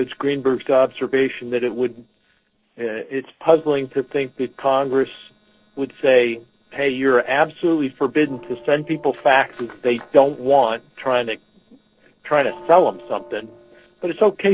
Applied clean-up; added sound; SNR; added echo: neural separator model SepFormer DNS4.